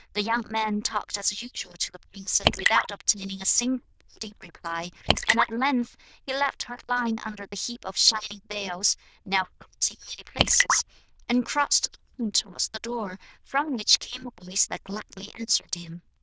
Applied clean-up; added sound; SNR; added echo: neural diffusion model UNIVERSE++.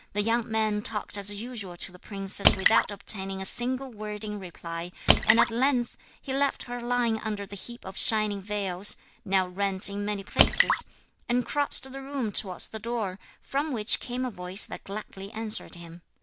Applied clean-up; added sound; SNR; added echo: none; Drip / Splash, splatter; 0 dB; none.